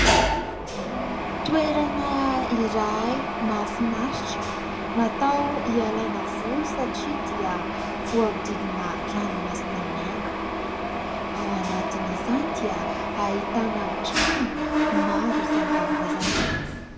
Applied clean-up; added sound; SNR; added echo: none; Mechanisms; -2 dB; reverberation time 0.5 s.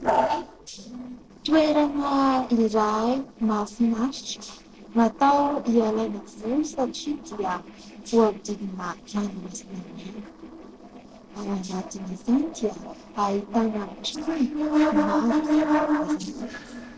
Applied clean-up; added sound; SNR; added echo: neural separator model SepFormer DNS4.